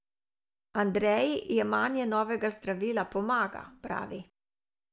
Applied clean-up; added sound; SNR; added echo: none; none; none; none.